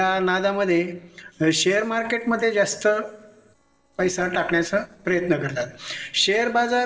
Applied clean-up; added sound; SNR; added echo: neural separator model SepFormer DNS4.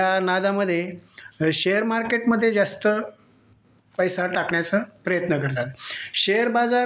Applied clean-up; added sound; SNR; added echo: none; none; none; none.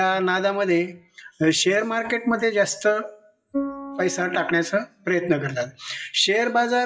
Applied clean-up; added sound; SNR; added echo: classical method WPE with log-MMSE.